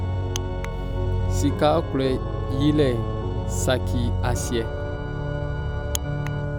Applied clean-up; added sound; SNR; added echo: none; Organ; -2 dB; none.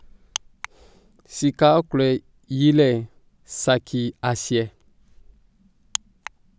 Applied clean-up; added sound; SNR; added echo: none; none; none; none.